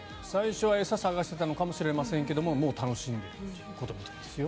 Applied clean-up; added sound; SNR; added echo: none; none; none; none.